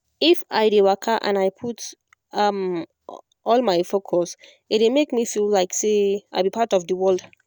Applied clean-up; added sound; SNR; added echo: none; none; none; none.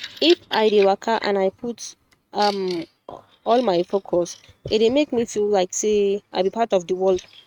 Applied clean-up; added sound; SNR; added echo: neural mask model RNNoise.